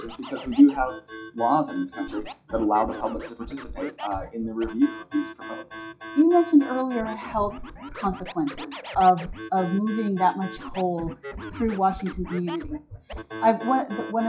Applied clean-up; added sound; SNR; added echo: classical method WPE with log-MMSE.